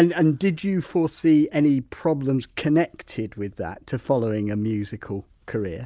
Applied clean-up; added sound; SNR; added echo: none; none; none; none.